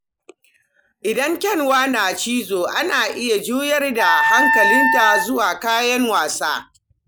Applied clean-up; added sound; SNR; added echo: none; Wind instrument, woodwind instrument; -3 dB; none.